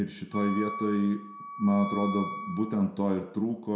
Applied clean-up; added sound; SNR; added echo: none; Wind instrument, woodwind instrument; 9 dB; reverberation time 0.5 s.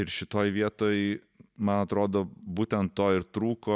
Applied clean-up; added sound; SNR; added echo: none; none; none; none.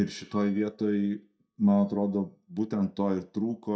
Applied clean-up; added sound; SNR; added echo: neural mask model DeepFilterNet 3.